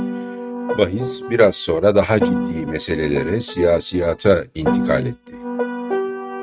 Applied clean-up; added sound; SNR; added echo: neural mask model RNNoise.